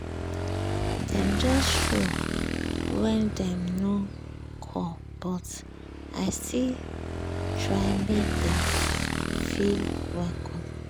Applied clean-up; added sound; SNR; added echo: none; Motorcycle / Engine; -1 dB; none.